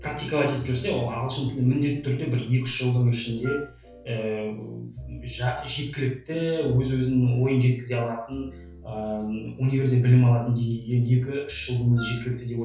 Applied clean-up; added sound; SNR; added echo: none; Wind instrument, woodwind instrument; 16 dB; reverberation time 0.3 s.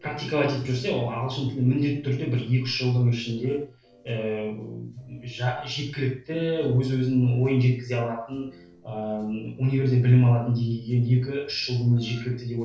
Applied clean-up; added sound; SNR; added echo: neural separator model SepFormer DNS4.